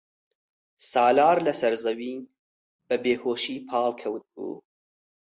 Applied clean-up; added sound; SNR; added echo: none; none; none; none.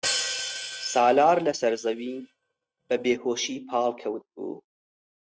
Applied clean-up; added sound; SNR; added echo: neural mask model RNNoise.